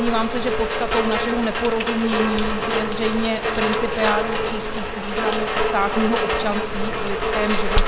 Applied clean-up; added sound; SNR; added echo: none; Rain; -3 dB; none.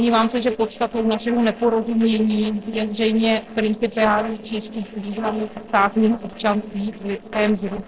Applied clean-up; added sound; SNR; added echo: neural separator model SepFormer DNS4.